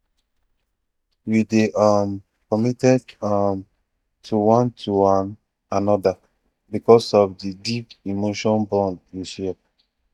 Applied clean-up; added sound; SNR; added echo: neural mask model DeepFilterNet 3.